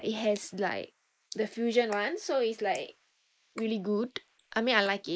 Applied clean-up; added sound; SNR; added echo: neural mask model Resemble Enhance denoiser.